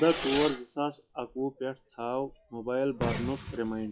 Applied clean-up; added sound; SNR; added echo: classical method log-MMSE.